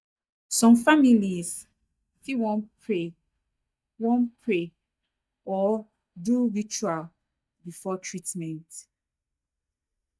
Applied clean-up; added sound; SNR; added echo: neural mask model DeepFilterNet 3.